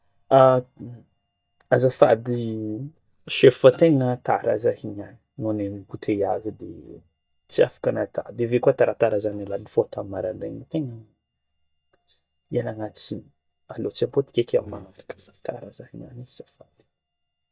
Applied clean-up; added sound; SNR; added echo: neural mask model DeepFilterNet 3.